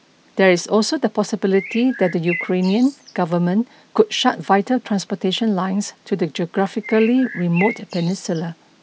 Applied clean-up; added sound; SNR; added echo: none; Bird; 13 dB; none.